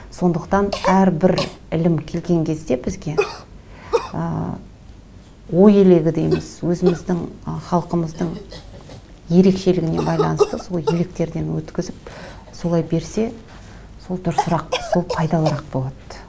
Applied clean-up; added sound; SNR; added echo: none; Cough; 9 dB; none.